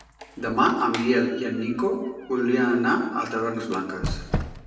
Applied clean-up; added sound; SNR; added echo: none; Squeak; 11 dB; reverberation time 1.0 s.